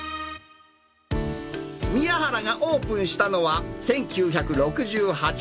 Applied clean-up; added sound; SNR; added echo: none; none; none; none.